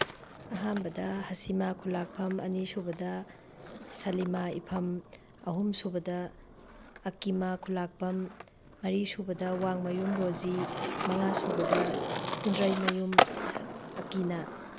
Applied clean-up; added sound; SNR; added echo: none; Skateboard; 3 dB; none.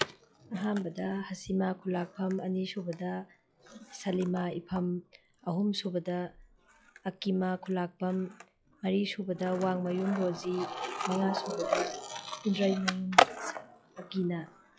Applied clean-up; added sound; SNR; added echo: classical method log-MMSE.